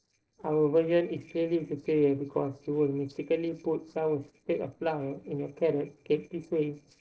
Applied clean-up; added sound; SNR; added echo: neural separator model SepFormer DNS4.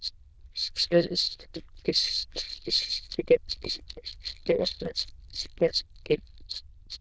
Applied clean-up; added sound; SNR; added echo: neural diffusion model UNIVERSE++.